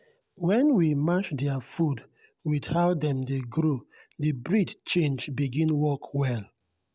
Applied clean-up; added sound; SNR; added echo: none; none; none; none.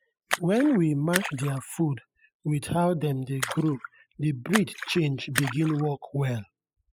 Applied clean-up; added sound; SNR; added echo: classical method spectral subtraction.